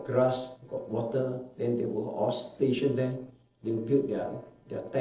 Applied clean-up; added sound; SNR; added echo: neural separator model SepFormer DNS4.